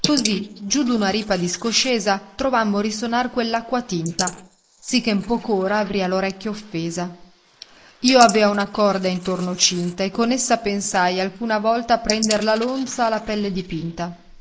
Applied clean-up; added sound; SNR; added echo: neural mask model Resemble Enhance denoiser.